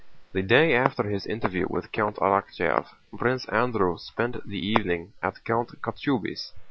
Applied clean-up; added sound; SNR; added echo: none; none; none; none.